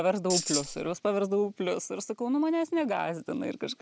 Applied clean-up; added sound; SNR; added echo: none; Tambourine; 3 dB; none.